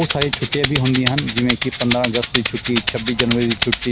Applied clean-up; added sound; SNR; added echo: none; Rattle (instrument); 3 dB; none.